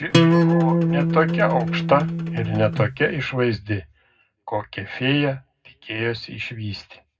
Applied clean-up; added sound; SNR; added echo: none; Acoustic guitar; -4 dB; reverberation time 0.3 s.